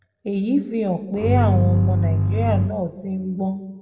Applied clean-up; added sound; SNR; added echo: none; Bowed string instrument; -4 dB; reverberation time 0.9 s.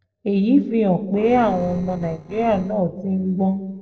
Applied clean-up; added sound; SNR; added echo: neural separator model SepFormer DNS4.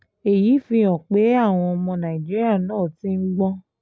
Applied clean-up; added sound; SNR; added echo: none; none; none; none.